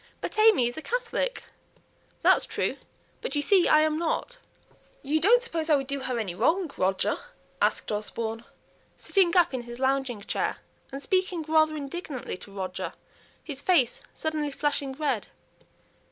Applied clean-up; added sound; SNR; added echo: none; none; none; none.